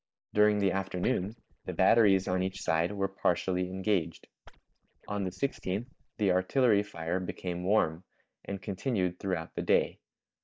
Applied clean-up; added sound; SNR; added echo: neural mask model DeepFilterNet 3.